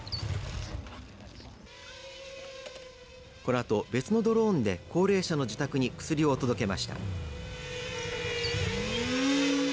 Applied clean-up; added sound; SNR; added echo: none; Motorcycle; 10 dB; none.